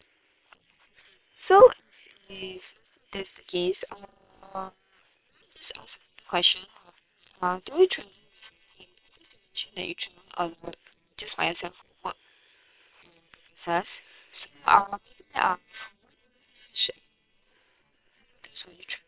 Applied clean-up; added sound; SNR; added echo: neural separator model SepFormer WHAM!.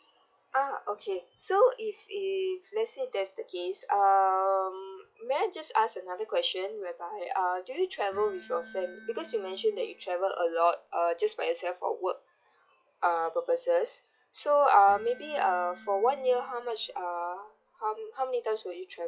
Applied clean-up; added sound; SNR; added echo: classical method log-MMSE.